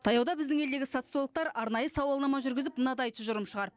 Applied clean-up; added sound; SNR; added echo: none; none; none; none.